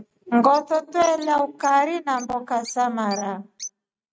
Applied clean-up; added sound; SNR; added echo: neural mask model RNNoise.